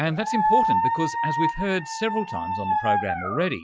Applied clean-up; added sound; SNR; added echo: classical method Wiener filter.